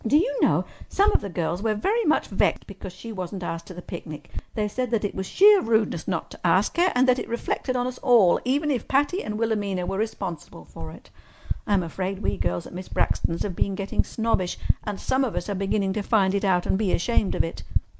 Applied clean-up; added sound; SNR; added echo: none; none; none; none.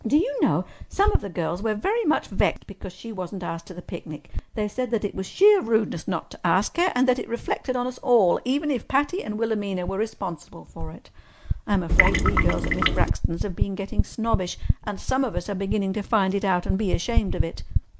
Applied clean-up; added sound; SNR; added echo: none; Trickle, dribble / Water tap, faucet; -3 dB; none.